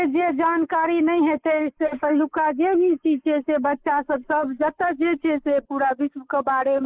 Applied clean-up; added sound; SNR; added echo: neural mask model Resemble Enhance denoiser.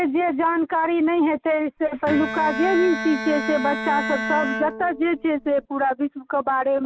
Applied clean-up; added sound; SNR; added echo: none; Bowed string instrument; 7 dB; none.